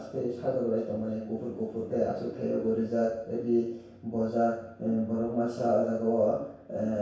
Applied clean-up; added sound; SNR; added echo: none; none; none; reverberation time 0.7 s.